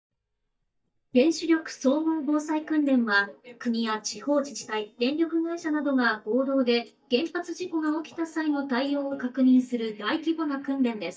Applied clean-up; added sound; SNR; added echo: neural mask model DeepFilterNet 3.